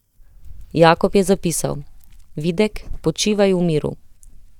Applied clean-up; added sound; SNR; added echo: neural mask model DeepFilterNet 3.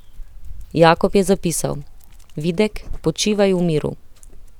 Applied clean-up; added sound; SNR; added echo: none; Dog; 12 dB; none.